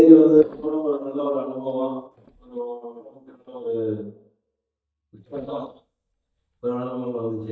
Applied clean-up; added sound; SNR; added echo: neural mask model DeepFilterNet 3.